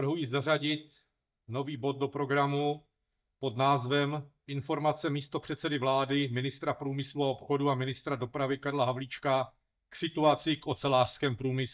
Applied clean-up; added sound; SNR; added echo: neural mask model DeepFilterNet 3.